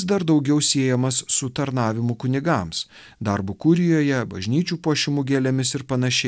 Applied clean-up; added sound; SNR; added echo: none; none; none; none.